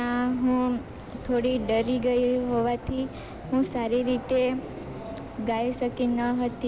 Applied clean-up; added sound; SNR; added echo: none; none; none; none.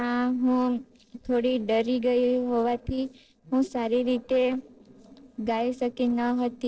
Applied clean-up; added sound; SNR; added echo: neural separator model SepFormer DNS4.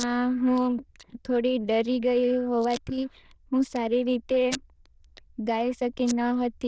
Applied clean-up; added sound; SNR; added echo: neural diffusion model UNIVERSE++.